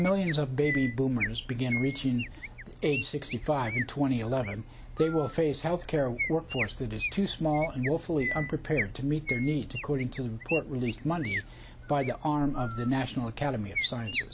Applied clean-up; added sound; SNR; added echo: none; Chirp, tweet; 9 dB; none.